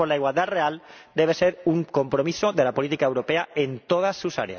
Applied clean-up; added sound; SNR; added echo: none; none; none; none.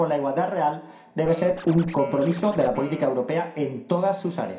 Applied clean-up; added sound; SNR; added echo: none; Scratching (performance technique); 16 dB; reverberation time 0.5 s.